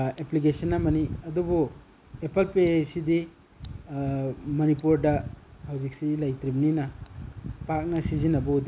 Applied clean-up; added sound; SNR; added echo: none; none; none; none.